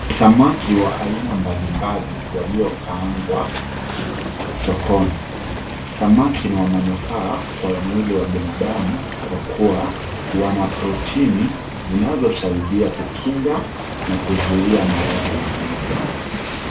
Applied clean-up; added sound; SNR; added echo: none; Waves, surf; 6 dB; reverberation time 0.3 s.